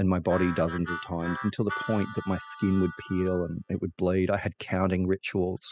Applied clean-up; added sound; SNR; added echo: classical method spectral subtraction.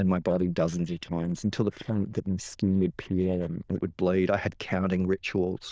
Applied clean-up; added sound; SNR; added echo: neural diffusion model UNIVERSE++.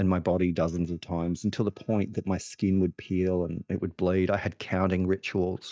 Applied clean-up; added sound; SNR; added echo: neural mask model DeepFilterNet 3.